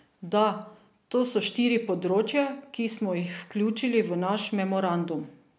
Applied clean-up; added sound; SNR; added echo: none; none; none; none.